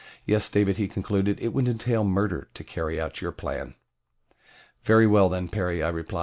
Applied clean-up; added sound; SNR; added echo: none; none; none; none.